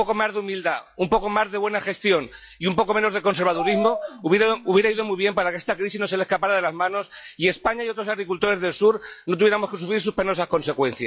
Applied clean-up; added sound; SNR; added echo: classical method log-MMSE.